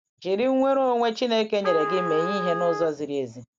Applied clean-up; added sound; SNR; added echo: none; Trumpet; 6 dB; none.